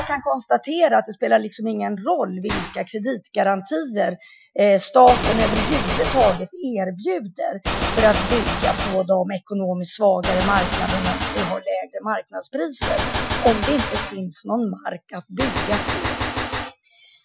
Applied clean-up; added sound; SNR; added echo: classical method Wiener filter.